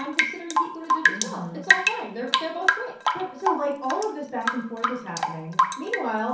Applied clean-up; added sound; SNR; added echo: none; Drip / Rain; -4 dB; reverberation time 0.6 s.